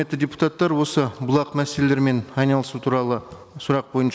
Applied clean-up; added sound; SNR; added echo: none; none; none; none.